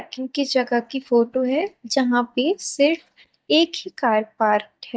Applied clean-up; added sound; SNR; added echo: neural mask model DeepFilterNet 3.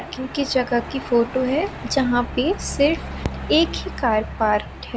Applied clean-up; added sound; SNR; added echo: none; Truck; 11 dB; none.